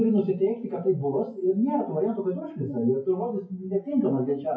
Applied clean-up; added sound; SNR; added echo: classical method WPE with log-MMSE.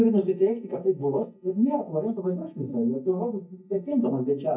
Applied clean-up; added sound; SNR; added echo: neural mask model DeepFilterNet 3.